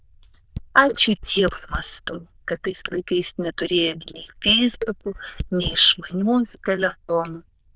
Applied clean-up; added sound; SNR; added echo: neural diffusion model UNIVERSE++.